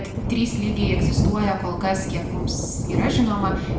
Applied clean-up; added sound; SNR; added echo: none; Thunder; -2 dB; reverberation time 0.9 s.